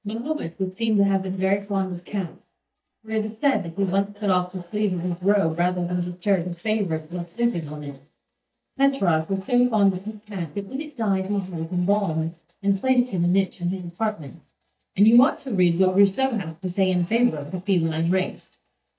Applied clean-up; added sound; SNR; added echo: neural mask model DeepFilterNet 3.